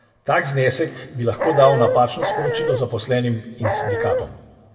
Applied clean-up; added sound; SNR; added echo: none; Dog; 1 dB; reverberation time 1.5 s.